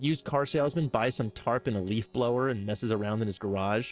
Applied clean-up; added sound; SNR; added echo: neural separator model SepFormer DNS4.